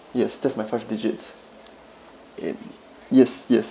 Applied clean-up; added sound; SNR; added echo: none; none; none; none.